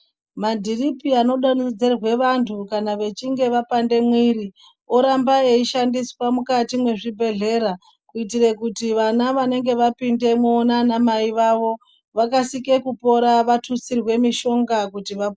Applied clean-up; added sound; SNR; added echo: none; none; none; none.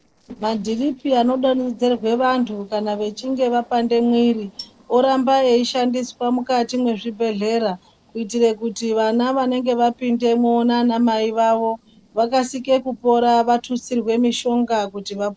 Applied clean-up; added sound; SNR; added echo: neural separator model SepFormer DNS4.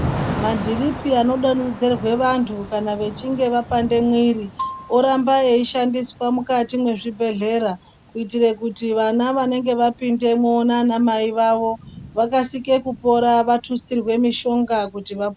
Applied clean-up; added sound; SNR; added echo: none; Thunder / Rain + Marimba, xylophone; 14 dB; none.